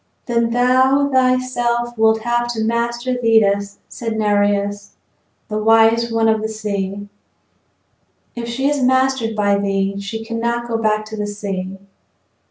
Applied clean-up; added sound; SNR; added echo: none; none; none; none.